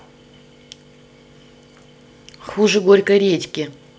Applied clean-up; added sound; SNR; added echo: none; none; none; none.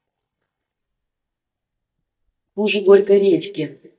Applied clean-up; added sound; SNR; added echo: neural mask model DeepFilterNet 3.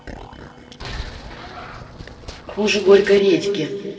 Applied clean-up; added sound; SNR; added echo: neural separator model SepFormer DNS4.